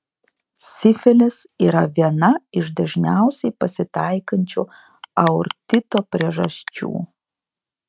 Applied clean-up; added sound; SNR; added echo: neural mask model RNNoise.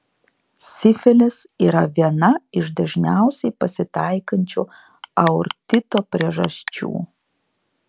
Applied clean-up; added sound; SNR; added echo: none; Clock; 14 dB; none.